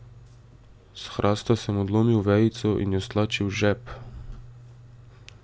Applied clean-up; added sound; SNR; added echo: none; none; none; none.